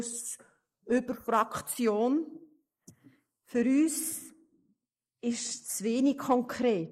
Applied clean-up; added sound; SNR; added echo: neural mask model Resemble Enhance denoiser.